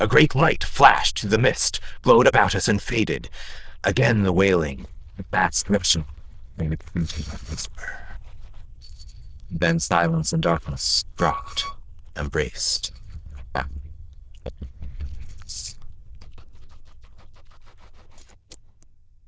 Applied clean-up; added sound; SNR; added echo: neural diffusion model UNIVERSE++.